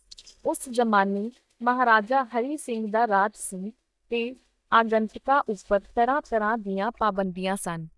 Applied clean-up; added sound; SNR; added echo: neural mask model DeepFilterNet 3.